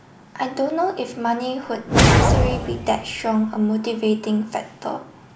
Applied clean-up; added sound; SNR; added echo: none; Whoosh, swoosh, swish; -5 dB; none.